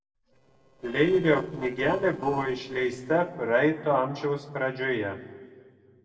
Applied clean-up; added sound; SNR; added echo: neural separator model SepFormer DNS4.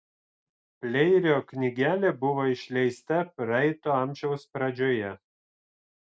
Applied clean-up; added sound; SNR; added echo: none; none; none; none.